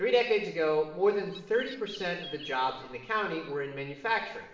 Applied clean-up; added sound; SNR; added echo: none; Bird; 16 dB; reverberation time 0.8 s.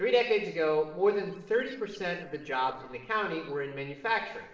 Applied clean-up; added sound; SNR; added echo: neural separator model SepFormer DNS4.